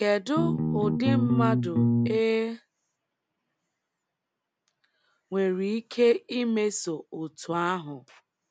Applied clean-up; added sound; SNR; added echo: none; Bass guitar; -5 dB; none.